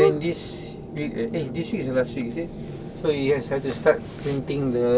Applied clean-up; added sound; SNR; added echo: none; none; none; none.